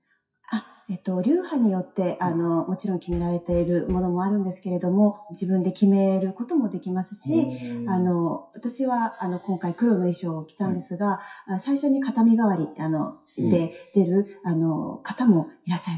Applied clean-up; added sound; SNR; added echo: classical method WPE with log-MMSE.